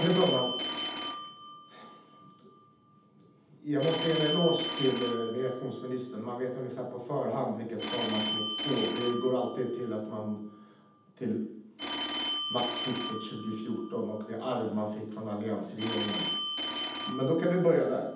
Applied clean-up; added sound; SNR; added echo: none; Telephone; 6 dB; reverberation time 0.8 s.